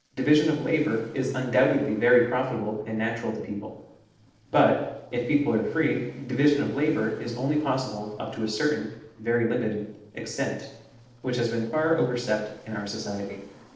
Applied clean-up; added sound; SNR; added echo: neural separator model SepFormer DNS4.